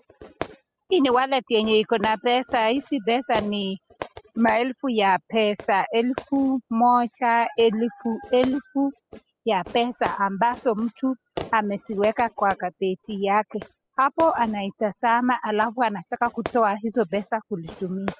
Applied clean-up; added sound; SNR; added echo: classical method spectral subtraction.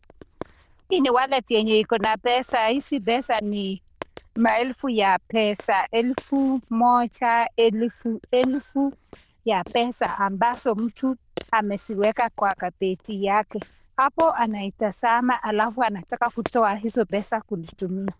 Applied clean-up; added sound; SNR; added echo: neural diffusion model UNIVERSE++.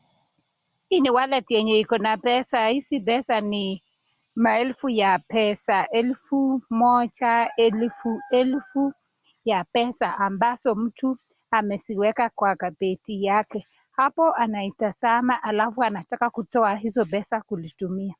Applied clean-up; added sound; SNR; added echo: none; none; none; none.